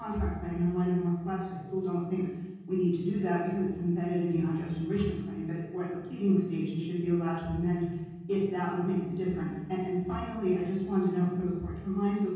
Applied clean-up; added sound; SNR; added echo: none; none; none; reverberation time 1.3 s.